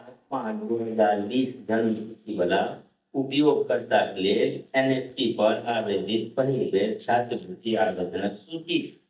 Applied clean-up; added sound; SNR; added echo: neural mask model DeepFilterNet 3.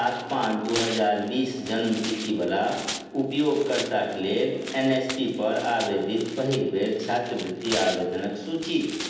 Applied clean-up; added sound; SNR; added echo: none; Tearing; 12 dB; reverberation time 0.8 s.